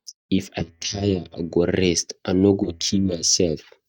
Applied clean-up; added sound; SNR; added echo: neural mask model DeepFilterNet 3.